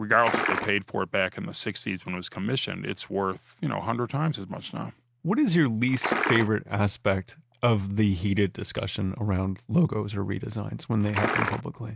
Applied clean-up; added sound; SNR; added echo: none; Liquid; 1 dB; none.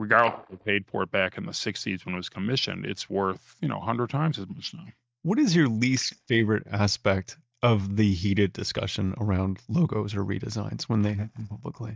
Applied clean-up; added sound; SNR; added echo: neural mask model DeepFilterNet 3.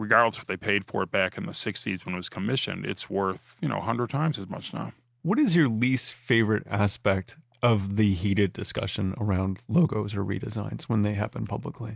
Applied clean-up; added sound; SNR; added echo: none; none; none; none.